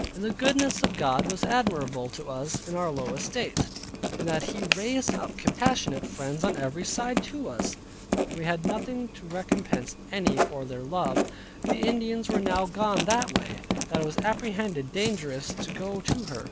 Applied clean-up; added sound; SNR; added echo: none; Writing; 1 dB; none.